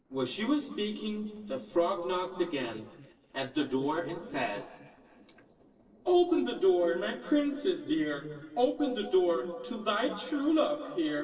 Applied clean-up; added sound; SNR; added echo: neural separator model SepFormer DNS4.